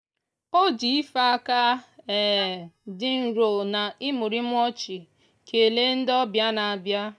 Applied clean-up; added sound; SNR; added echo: neural mask model DeepFilterNet 3.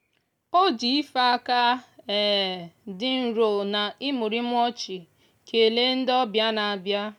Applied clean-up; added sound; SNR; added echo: none; none; none; none.